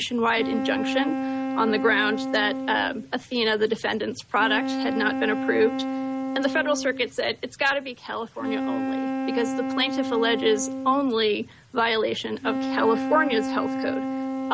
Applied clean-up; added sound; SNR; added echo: none; Wind instrument, woodwind instrument; 4 dB; none.